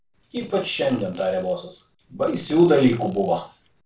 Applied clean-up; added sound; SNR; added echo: neural separator model SepFormer DNS4.